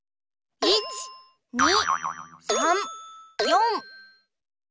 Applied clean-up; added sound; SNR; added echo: none; none; none; none.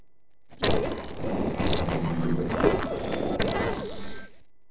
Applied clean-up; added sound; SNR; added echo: neural separator model SepFormer DNS4.